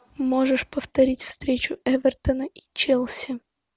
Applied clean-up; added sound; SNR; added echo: none; none; none; none.